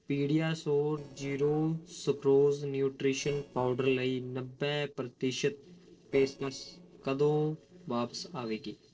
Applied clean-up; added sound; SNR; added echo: neural separator model SepFormer DNS4.